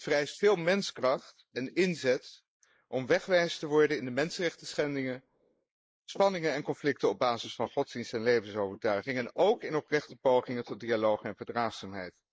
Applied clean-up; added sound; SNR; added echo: neural mask model Resemble Enhance denoiser.